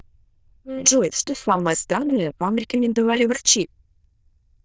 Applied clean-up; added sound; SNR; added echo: neural diffusion model UNIVERSE++.